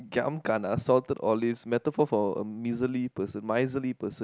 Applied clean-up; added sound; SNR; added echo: none; none; none; none.